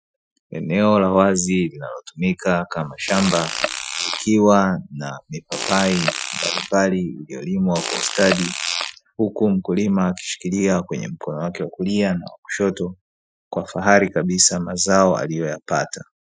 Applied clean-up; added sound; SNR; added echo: classical method Wiener filter.